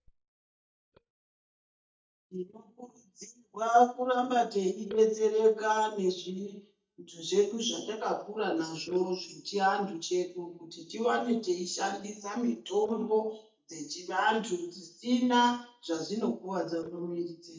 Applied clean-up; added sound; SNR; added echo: neural mask model DeepFilterNet 3.